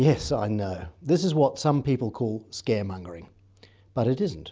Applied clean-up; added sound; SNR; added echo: none; none; none; none.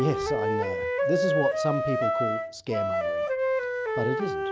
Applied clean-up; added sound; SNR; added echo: none; Wind instrument, woodwind instrument; -5 dB; none.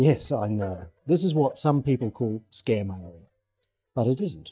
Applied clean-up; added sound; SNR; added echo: neural mask model DeepFilterNet 3.